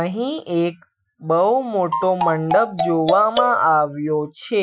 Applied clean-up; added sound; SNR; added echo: classical method Wiener filter.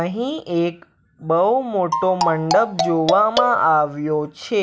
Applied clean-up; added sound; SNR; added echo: none; Marimba, xylophone; 4 dB; none.